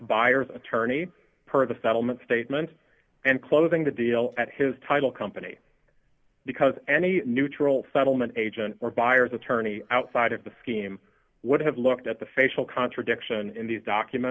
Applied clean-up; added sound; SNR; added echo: none; none; none; none.